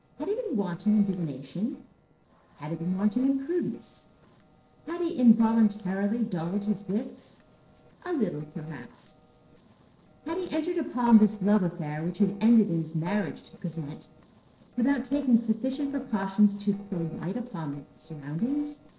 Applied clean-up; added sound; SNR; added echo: neural separator model SepFormer DNS4.